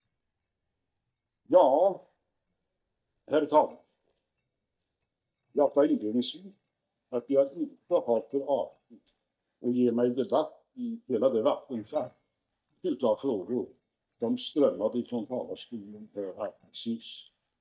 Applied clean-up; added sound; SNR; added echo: neural mask model DeepFilterNet 3.